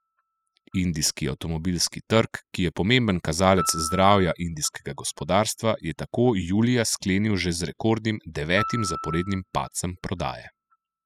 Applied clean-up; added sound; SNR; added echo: classical method spectral subtraction.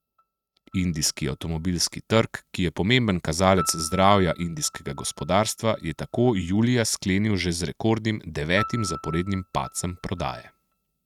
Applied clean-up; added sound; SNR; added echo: neural mask model RNNoise.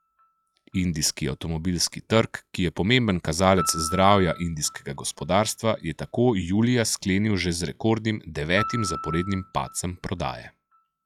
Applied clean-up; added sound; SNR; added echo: classical method log-MMSE.